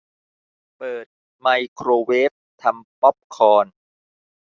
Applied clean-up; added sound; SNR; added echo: none; none; none; none.